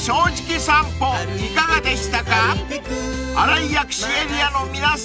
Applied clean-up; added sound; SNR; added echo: none; Bass guitar; 20 dB; none.